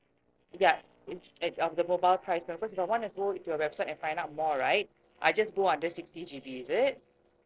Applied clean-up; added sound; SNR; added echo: neural separator model SepFormer DNS4.